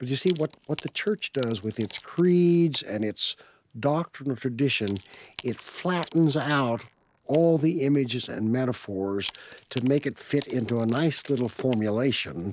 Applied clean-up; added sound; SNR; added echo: neural mask model Resemble Enhance denoiser.